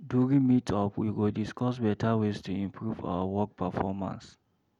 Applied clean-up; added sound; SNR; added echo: none; none; none; none.